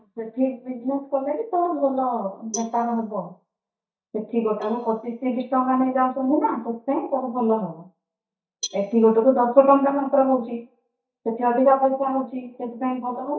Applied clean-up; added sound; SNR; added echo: neural mask model DeepFilterNet 3.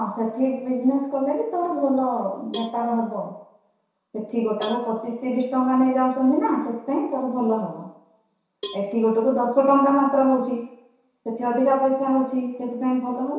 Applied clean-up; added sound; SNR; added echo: none; Cowbell; 16 dB; reverberation time 0.7 s.